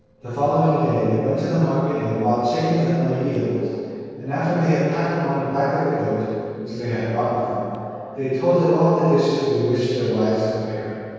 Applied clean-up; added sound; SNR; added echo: neural separator model SepFormer DNS4.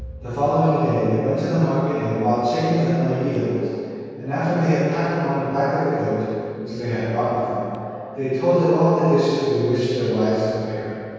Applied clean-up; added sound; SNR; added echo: none; Piano; 20 dB; reverberation time 2.2 s.